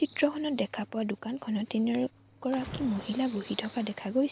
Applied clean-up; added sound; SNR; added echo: none; Cricket / Waves, surf; 18 dB; none.